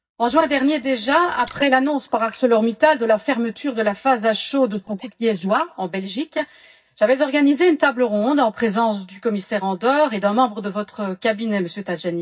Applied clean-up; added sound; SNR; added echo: neural mask model DeepFilterNet 3.